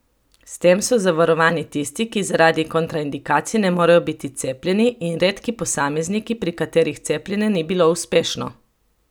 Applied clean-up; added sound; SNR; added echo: none; none; none; none.